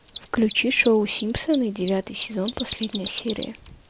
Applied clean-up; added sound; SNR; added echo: none; Mechanisms; 9 dB; none.